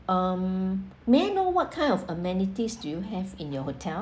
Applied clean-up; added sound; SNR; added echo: none; none; none; none.